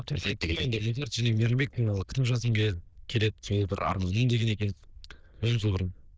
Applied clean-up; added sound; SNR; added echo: neural diffusion model UNIVERSE++.